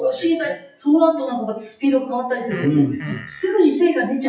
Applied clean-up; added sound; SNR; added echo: classical method WPE with log-MMSE.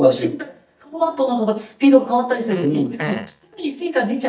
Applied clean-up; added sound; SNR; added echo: neural mask model DeepFilterNet 3.